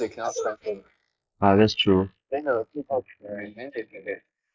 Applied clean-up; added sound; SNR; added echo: neural mask model Resemble Enhance denoiser.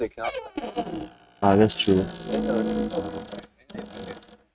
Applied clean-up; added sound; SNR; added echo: neural mask model RNNoise.